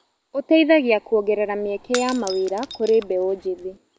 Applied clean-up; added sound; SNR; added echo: none; Shatter / Crushing; 17 dB; none.